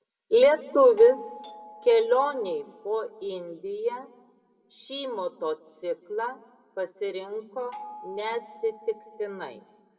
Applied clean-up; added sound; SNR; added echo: none; Doorbell; 18 dB; reverberation time 0.8 s.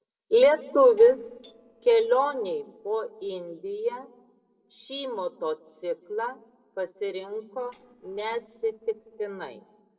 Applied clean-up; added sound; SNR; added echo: neural separator model SepFormer DNS4.